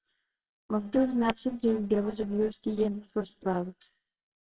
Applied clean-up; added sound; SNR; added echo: neural separator model SepFormer WHAMR!.